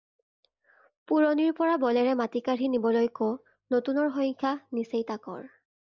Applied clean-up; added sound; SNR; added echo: neural mask model Resemble Enhance denoiser.